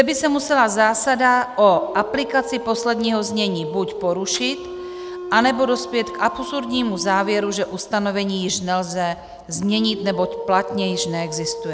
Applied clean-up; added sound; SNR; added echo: none; Dog; 11 dB; none.